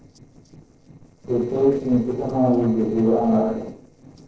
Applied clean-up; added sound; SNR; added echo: neural separator model SepFormer DNS4.